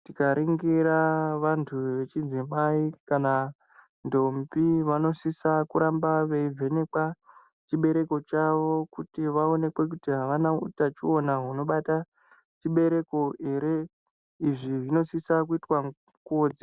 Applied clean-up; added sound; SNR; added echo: none; none; none; none.